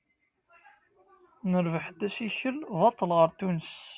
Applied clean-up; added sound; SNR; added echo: none; none; none; none.